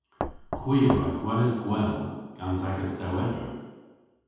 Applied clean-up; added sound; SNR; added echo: none; Knock; 6 dB; reverberation time 1.2 s.